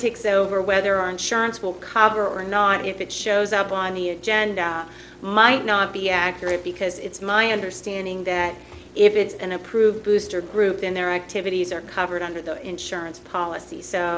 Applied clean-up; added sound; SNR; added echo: none; none; none; none.